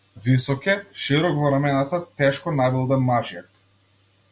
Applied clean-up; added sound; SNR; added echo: none; none; none; none.